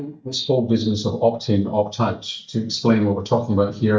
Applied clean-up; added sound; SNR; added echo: neural mask model DeepFilterNet 3.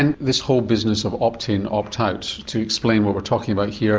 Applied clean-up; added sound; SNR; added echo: none; none; none; none.